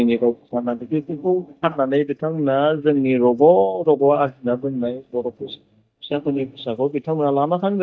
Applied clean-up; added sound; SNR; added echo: neural mask model DeepFilterNet 3.